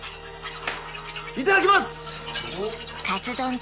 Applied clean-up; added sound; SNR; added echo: none; Cutlery, silverware / Dishes, pots, and pans + Tools; 12 dB; none.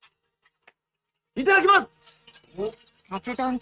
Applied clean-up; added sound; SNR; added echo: neural mask model RNNoise.